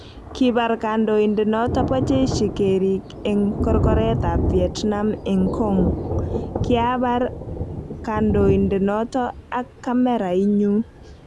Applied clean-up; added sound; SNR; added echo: none; Thunder; 5 dB; none.